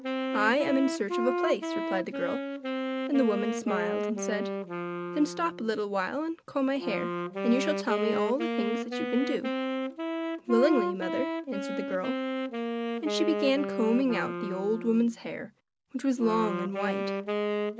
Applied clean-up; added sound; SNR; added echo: none; Wind instrument, woodwind instrument; 2 dB; none.